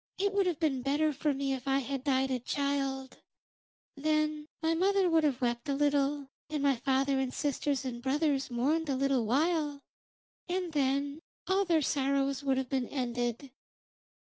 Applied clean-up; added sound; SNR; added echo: none; none; none; none.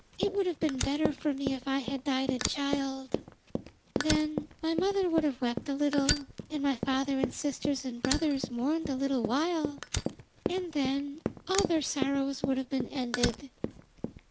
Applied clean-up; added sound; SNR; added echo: none; Run + Fire; 5 dB; none.